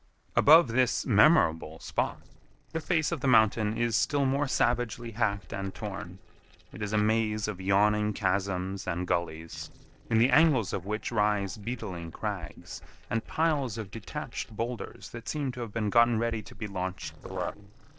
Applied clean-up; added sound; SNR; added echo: neural separator model SepFormer DNS4.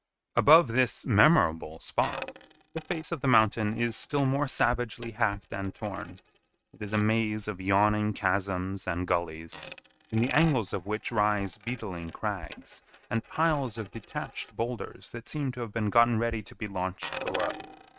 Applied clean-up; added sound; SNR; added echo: neural mask model RNNoise.